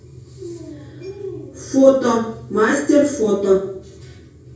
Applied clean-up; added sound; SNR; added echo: none; none; none; reverberation time 0.6 s.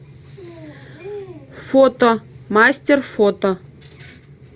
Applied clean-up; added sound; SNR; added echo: none; none; none; none.